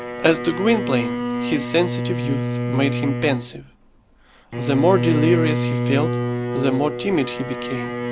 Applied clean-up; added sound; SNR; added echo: none; Bowed string instrument; 2 dB; none.